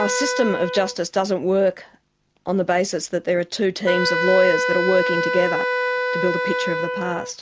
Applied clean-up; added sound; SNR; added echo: none; Wind instrument, woodwind instrument; 3 dB; none.